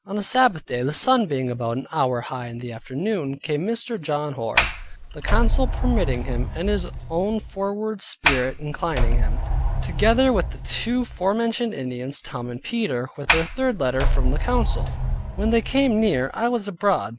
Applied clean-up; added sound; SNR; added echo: none; Sliding door; -2 dB; none.